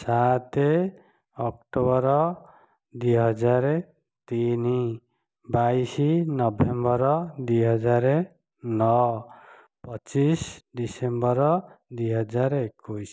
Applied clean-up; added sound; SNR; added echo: none; none; none; none.